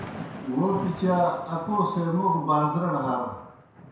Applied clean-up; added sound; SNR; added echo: none; Thunder / Rain; 14 dB; reverberation time 0.7 s.